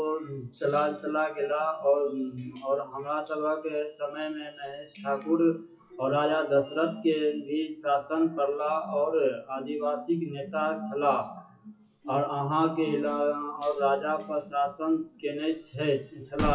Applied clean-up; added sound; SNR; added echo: classical method WPE with log-MMSE.